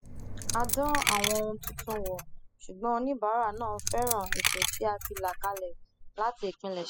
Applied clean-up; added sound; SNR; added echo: classical method spectral subtraction.